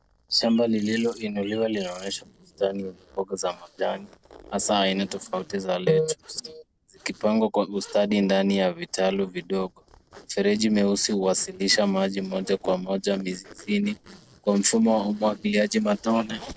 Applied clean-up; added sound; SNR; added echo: neural separator model SepFormer DNS4.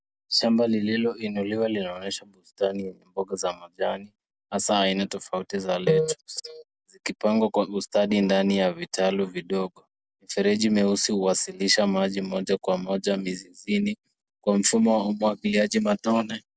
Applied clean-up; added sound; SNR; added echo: none; none; none; none.